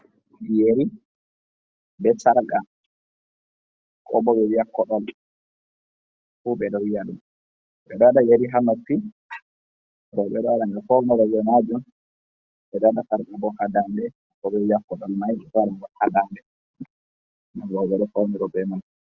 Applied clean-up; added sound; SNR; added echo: none; none; none; none.